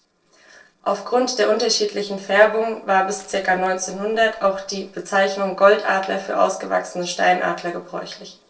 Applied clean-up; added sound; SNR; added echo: neural separator model SepFormer DNS4.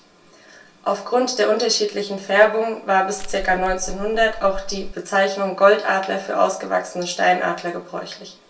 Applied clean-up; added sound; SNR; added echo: none; Crushing; 9 dB; reverberation time 0.2 s.